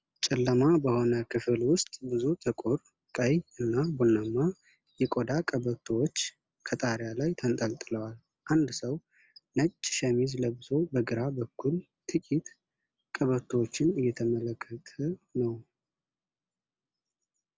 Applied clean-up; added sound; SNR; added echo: none; none; none; none.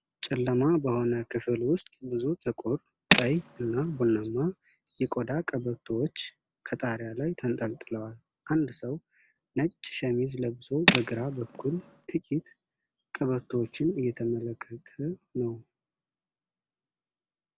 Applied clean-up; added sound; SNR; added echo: none; Tools; -3 dB; none.